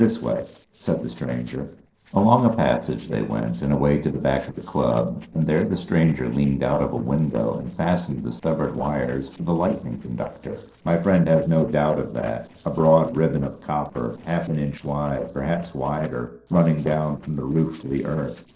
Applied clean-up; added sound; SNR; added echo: neural separator model SepFormer DNS4.